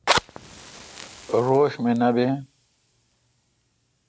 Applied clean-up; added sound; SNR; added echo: none; Fire; 7 dB; none.